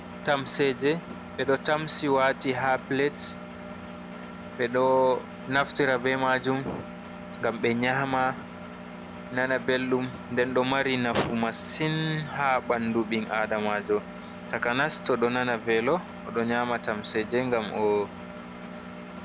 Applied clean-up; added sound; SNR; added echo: none; Engine; 13 dB; none.